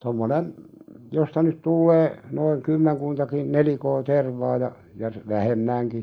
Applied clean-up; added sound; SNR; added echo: neural mask model Resemble Enhance denoiser.